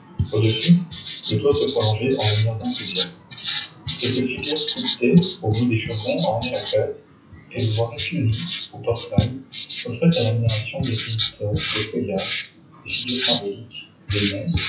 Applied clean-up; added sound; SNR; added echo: classical method WPE with log-MMSE.